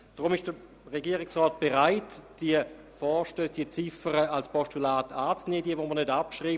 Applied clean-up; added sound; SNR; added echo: none; none; none; none.